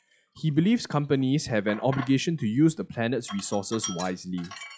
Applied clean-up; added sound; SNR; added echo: classical method log-MMSE.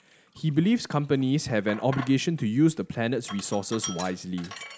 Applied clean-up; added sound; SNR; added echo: none; Sink (filling or washing); 17 dB; none.